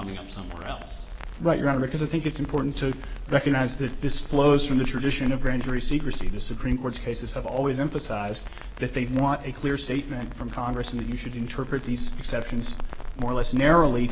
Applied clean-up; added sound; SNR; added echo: none; Crackle; 4 dB; none.